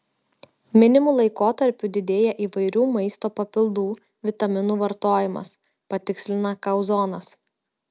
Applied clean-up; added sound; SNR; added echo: none; none; none; none.